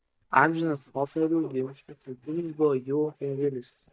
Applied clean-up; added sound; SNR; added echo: neural mask model DeepFilterNet 3.